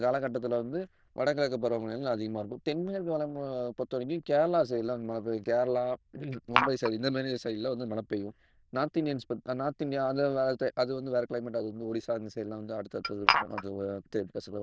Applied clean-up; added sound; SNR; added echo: neural diffusion model UNIVERSE++.